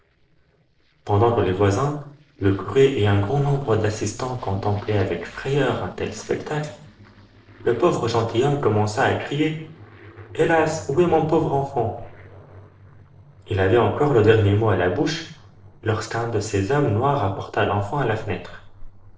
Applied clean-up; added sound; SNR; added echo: neural separator model SepFormer DNS4.